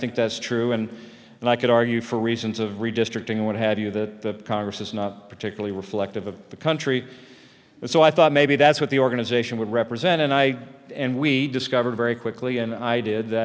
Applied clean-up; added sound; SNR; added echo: none; none; none; none.